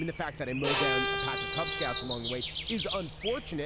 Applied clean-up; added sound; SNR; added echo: none; Breathing + Bowed string instrument; -2 dB; none.